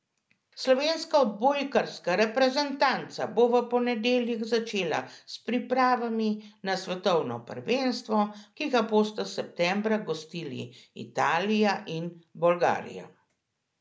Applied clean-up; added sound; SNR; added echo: none; none; none; none.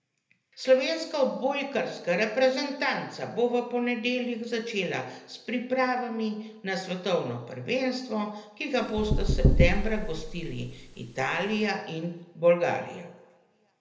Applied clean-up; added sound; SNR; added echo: none; Knock / Wood; -2 dB; reverberation time 0.8 s.